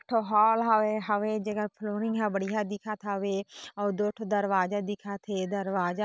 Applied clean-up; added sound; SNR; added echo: none; none; none; none.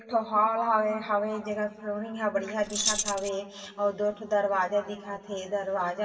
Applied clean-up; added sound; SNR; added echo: none; Keys jangling; 1 dB; reverberation time 2.5 s.